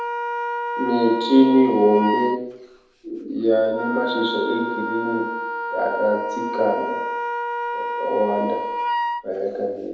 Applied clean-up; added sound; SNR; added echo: none; Wind instrument, woodwind instrument; 5 dB; reverberation time 0.8 s.